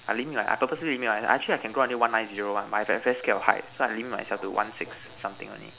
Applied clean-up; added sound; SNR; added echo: none; none; none; none.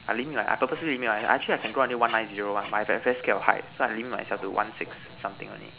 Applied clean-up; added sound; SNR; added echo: none; Bird; 19 dB; none.